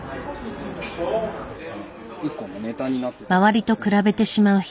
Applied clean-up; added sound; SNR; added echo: none; none; none; none.